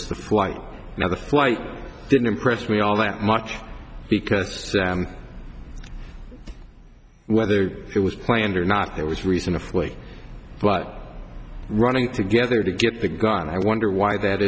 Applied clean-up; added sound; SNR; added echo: none; none; none; none.